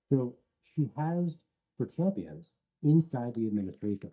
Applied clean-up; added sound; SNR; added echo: neural mask model DeepFilterNet 3.